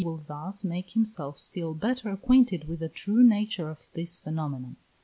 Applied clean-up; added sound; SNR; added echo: none; none; none; none.